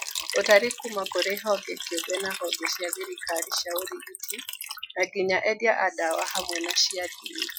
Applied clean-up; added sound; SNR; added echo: classical method Wiener filter.